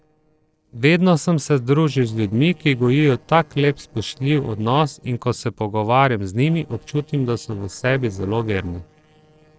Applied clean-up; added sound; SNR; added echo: neural separator model SepFormer DNS4.